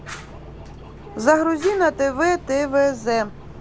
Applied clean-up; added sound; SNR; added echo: none; Fire; 16 dB; none.